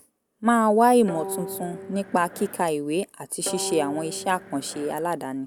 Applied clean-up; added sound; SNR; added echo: none; Guitar; 12 dB; none.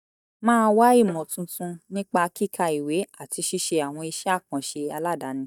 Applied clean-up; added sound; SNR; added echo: neural mask model DeepFilterNet 3.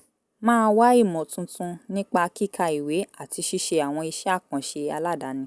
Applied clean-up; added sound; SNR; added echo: none; none; none; none.